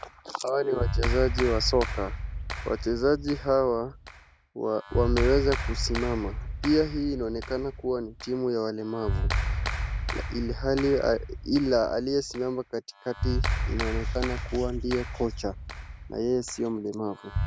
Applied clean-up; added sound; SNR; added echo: none; Clapping; 3 dB; none.